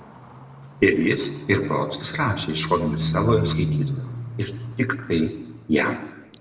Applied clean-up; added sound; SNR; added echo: none; Livestock, farm animals, working animals; 6 dB; reverberation time 0.9 s.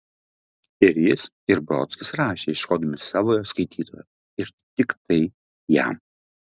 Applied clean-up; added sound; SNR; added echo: none; none; none; none.